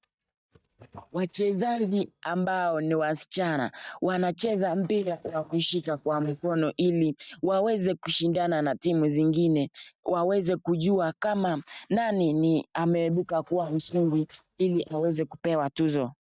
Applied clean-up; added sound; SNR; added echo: neural mask model DeepFilterNet 3.